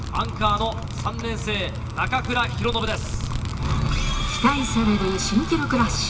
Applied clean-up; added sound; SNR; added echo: none; Fireworks; 14 dB; reverberation time 1.4 s.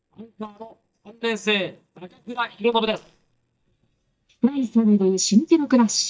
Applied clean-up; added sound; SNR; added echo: neural mask model DeepFilterNet 3.